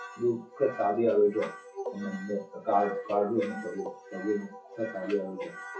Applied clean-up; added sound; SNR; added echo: classical method WPE with log-MMSE.